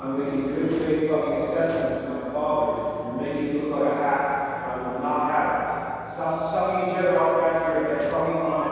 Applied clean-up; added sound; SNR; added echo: none; Explosion; 15 dB; reverberation time 2.2 s.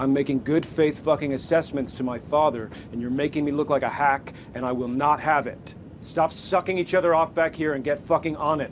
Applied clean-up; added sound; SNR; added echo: none; none; none; none.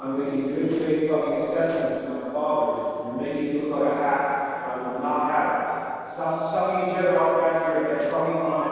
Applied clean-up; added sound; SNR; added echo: neural separator model SepFormer DNS4.